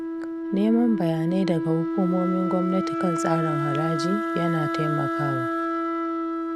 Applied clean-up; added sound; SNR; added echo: none; Wind instrument, woodwind instrument; 1 dB; none.